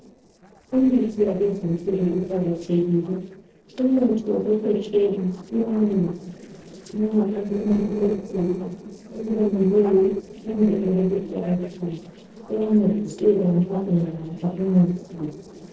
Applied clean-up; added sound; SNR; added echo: neural separator model SepFormer DNS4.